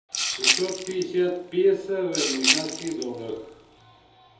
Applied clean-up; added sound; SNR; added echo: none; Rattle (instrument); 1 dB; reverberation time 0.8 s.